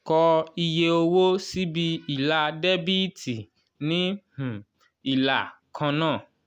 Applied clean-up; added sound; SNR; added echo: none; none; none; none.